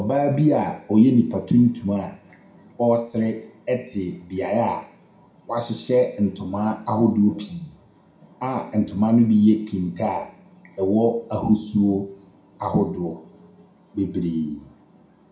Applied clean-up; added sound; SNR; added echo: none; none; none; reverberation time 0.5 s.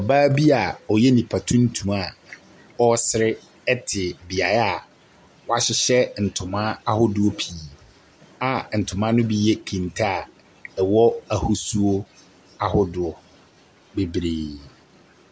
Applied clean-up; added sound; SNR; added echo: none; none; none; none.